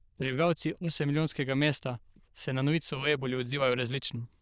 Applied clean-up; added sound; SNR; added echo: neural diffusion model UNIVERSE++.